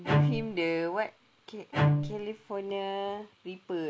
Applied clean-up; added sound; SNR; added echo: none; Bowed string instrument; -4 dB; none.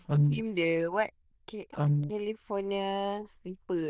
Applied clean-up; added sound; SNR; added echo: neural diffusion model UNIVERSE++.